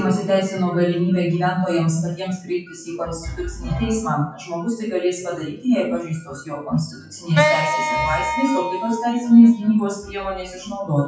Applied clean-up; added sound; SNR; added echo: classical method WPE with log-MMSE.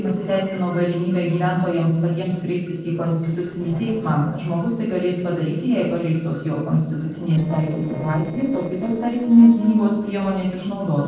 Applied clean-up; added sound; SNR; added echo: neural separator model SepFormer DNS4.